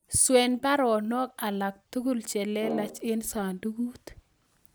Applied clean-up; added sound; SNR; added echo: none; Brass instrument; 11 dB; none.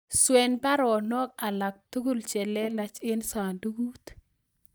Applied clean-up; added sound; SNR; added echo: neural mask model DeepFilterNet 3.